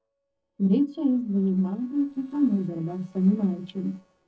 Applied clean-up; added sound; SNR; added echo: neural separator model SepFormer DNS4.